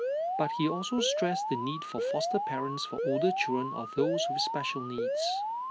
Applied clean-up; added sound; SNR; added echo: none; Alarm; -1 dB; none.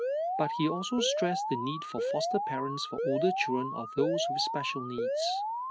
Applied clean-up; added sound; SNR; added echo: classical method spectral subtraction.